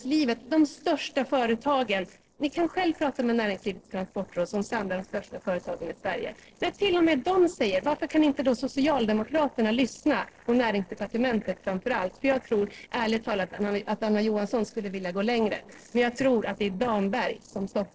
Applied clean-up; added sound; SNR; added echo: neural separator model SepFormer DNS4.